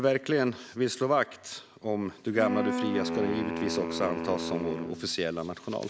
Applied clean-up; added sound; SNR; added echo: none; Wind instrument, woodwind instrument; 4 dB; none.